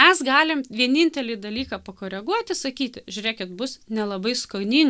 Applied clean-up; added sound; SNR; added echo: none; none; none; none.